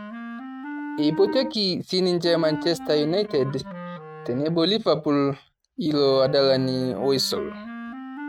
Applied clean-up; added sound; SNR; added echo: neural mask model RNNoise.